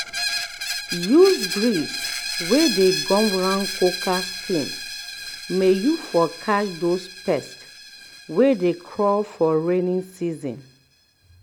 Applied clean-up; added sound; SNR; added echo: none; Screech; 9 dB; none.